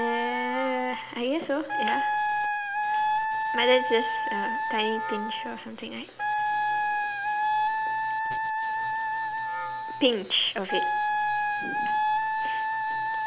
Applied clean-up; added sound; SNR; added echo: none; Wind instrument, woodwind instrument; -3 dB; none.